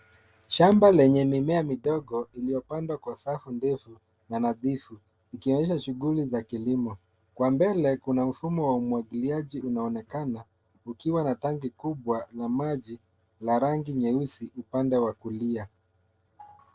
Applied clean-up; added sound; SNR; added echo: neural separator model SepFormer DNS4.